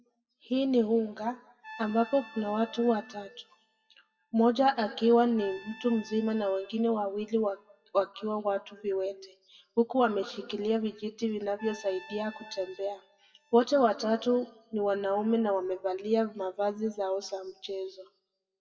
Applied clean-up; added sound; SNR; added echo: classical method WPE with log-MMSE.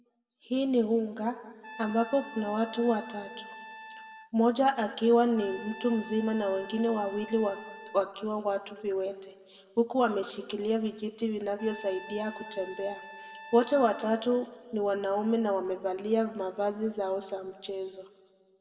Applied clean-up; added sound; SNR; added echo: none; Trumpet; 17 dB; reverberation time 1.4 s.